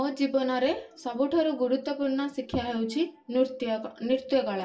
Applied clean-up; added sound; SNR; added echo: none; none; none; reverberation time 0.2 s.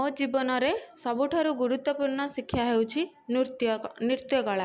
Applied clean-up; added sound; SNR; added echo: none; none; none; none.